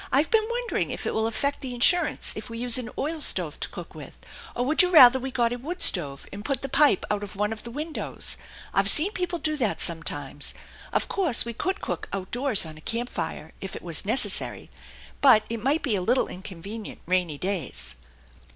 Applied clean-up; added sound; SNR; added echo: none; none; none; none.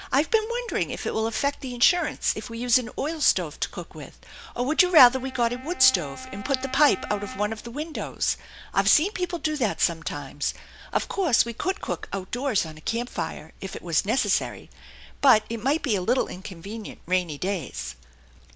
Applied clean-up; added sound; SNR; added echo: none; Wind instrument, woodwind instrument; 15 dB; none.